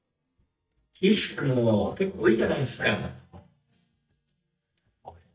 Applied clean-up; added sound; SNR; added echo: neural mask model DeepFilterNet 3.